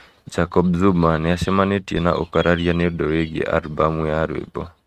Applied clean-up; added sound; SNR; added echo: neural mask model RNNoise.